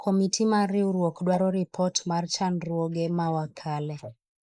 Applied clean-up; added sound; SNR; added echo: neural mask model Resemble Enhance denoiser.